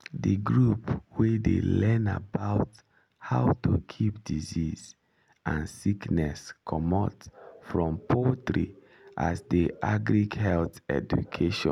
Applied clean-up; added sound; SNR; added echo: none; none; none; none.